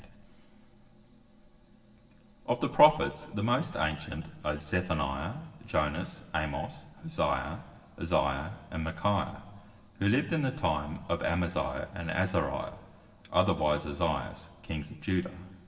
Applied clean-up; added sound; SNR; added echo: none; none; none; reverberation time 1.3 s.